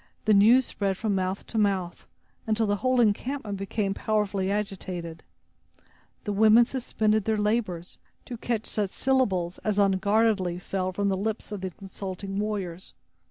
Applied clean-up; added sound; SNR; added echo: none; none; none; none.